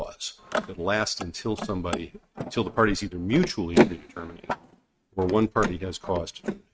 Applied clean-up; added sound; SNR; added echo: neural mask model RNNoise.